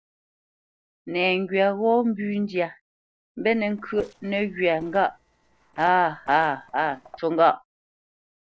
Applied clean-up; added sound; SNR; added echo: neural separator model SepFormer DNS4.